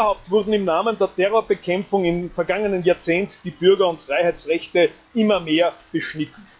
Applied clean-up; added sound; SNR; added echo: classical method log-MMSE.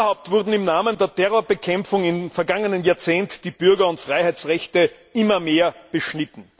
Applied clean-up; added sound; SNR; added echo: none; none; none; none.